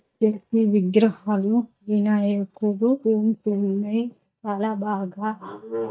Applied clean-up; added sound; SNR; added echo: neural mask model DeepFilterNet 3.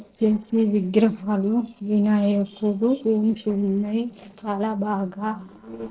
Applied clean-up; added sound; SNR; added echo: neural separator model SepFormer DNS4.